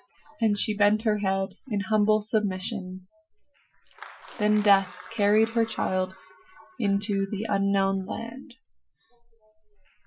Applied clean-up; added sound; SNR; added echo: classical method Wiener filter.